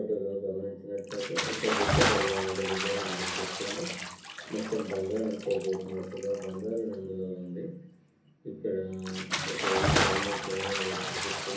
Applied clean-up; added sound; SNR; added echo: none; Bathtub (filling or washing) / Splash, splatter; 0 dB; reverberation time 0.6 s.